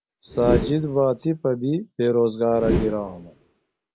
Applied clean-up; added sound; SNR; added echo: none; Whoosh, swoosh, swish; 6 dB; none.